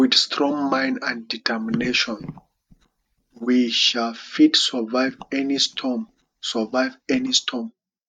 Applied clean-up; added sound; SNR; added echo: neural mask model DeepFilterNet 3.